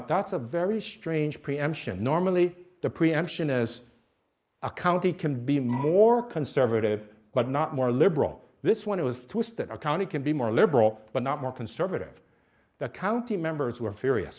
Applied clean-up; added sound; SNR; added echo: neural mask model Resemble Enhance denoiser.